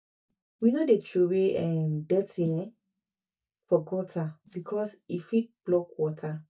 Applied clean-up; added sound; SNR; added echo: neural mask model DeepFilterNet 3.